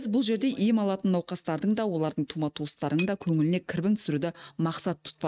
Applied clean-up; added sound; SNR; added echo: neural mask model RNNoise.